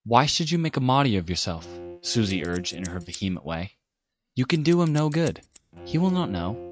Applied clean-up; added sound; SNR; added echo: neural mask model RNNoise.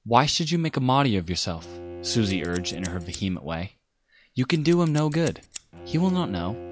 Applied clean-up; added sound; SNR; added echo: none; Bowed string instrument + Scissors; 16 dB; none.